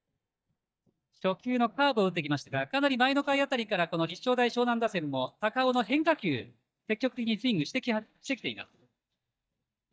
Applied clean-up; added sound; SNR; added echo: neural mask model DeepFilterNet 3.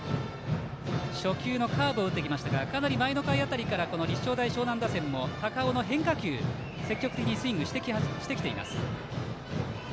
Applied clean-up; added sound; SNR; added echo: none; none; none; none.